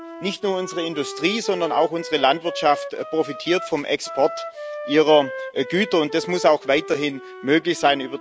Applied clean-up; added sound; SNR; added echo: none; Wind instrument, woodwind instrument; 12 dB; none.